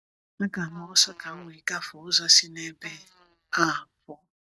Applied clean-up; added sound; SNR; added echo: neural mask model DeepFilterNet 3.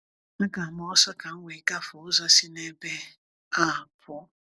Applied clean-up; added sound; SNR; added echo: none; none; none; none.